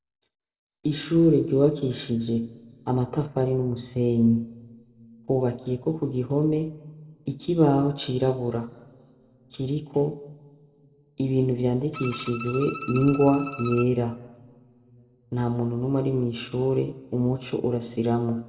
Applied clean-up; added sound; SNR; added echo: none; Bowed string instrument; 12 dB; reverberation time 1.2 s.